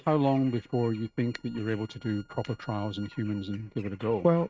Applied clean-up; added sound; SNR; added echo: neural mask model RNNoise.